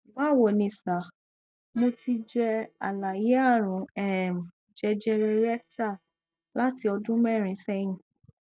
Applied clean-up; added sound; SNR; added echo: neural mask model DeepFilterNet 3.